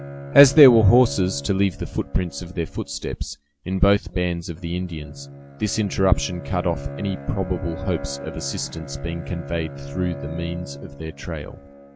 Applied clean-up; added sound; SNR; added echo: none; Bowed string instrument; 14 dB; none.